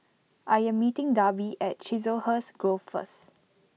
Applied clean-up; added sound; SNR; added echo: none; none; none; none.